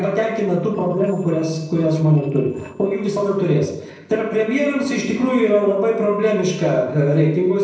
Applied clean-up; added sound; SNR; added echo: neural separator model SepFormer DNS4.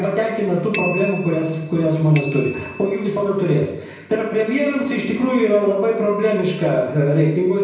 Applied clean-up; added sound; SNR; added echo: none; Bicycle bell; 8 dB; reverberation time 0.9 s.